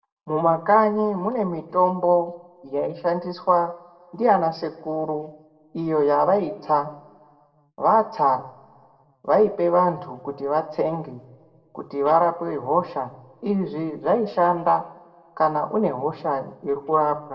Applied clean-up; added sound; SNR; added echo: none; none; none; reverberation time 1.0 s.